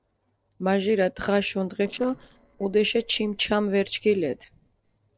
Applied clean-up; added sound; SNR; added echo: neural separator model SepFormer DNS4.